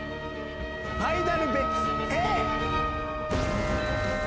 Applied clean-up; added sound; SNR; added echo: none; Wind instrument, woodwind instrument; 2 dB; none.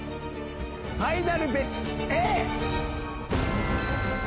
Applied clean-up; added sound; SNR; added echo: none; none; none; none.